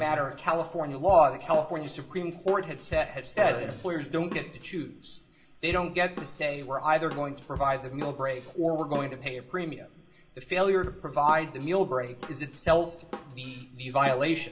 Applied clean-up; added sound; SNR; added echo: none; Drum / Drum kit; 15 dB; reverberation time 1.3 s.